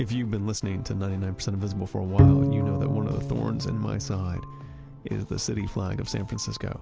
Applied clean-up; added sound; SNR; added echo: none; Bowed string instrument; -4 dB; none.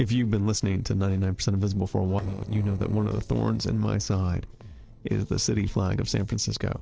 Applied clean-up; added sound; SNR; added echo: neural separator model SepFormer DNS4.